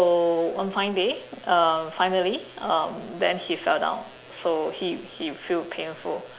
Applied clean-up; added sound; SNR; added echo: none; none; none; none.